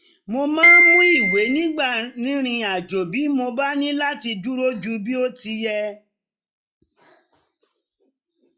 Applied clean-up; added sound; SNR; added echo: classical method log-MMSE.